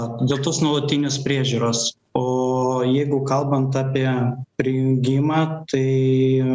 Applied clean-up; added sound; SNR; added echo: none; none; none; none.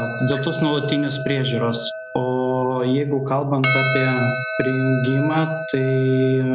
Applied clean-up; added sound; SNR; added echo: none; Percussion; 7 dB; none.